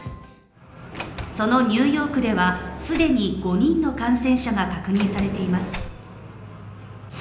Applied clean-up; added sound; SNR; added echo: none; Sliding door; 14 dB; reverberation time 0.9 s.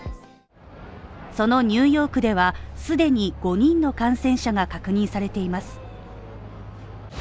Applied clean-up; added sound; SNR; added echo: none; none; none; none.